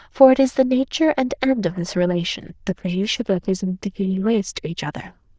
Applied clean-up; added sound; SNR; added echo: neural diffusion model UNIVERSE++.